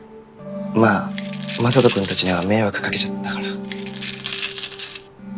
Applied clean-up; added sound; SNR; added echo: none; Coin (dropping); 11 dB; none.